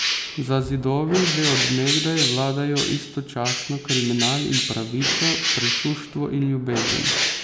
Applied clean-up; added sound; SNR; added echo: none; Bird; 1 dB; none.